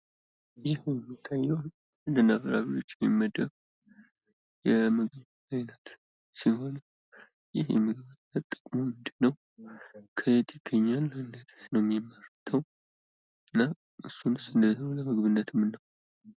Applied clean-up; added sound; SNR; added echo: none; none; none; none.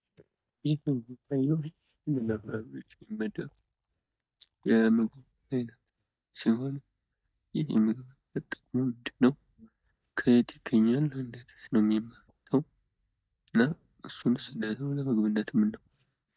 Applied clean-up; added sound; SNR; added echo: neural mask model DeepFilterNet 3.